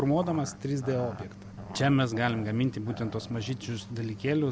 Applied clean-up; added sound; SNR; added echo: none; Growling; 15 dB; none.